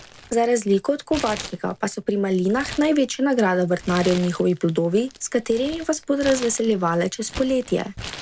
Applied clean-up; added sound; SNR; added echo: none; Crumpling, crinkling; 16 dB; none.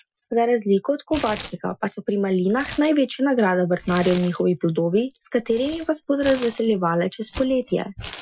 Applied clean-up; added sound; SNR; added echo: classical method Wiener filter.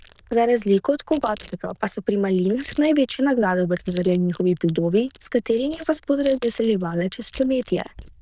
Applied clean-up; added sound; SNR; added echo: neural diffusion model UNIVERSE++.